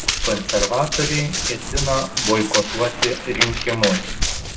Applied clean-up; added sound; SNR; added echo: none; Run; 1 dB; reverberation time 0.6 s.